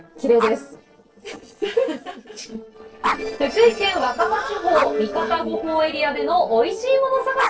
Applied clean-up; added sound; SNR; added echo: neural separator model SepFormer DNS4.